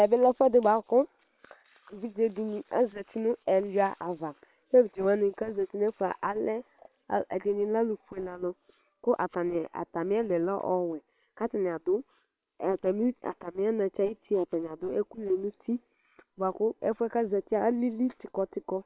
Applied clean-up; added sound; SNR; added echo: neural separator model SepFormer WHAM!.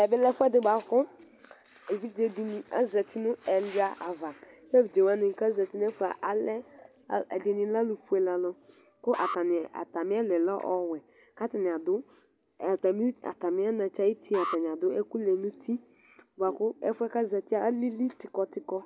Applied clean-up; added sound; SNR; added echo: none; Alarm; 12 dB; none.